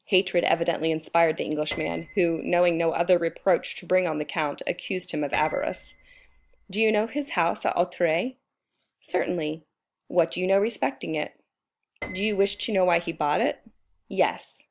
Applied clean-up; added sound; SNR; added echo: none; Piano; 18 dB; none.